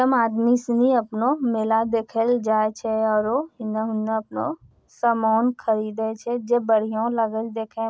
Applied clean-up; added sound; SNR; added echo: none; none; none; none.